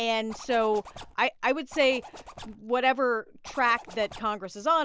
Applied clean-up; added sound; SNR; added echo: none; Zipper (clothing); 19 dB; none.